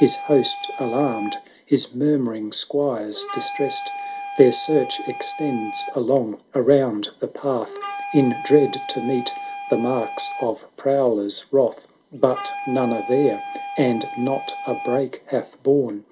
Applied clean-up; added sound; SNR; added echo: none; Wind instrument, woodwind instrument; 11 dB; none.